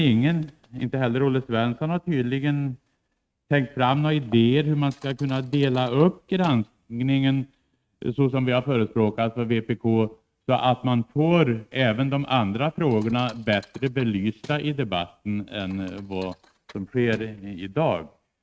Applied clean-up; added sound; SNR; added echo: neural mask model RNNoise.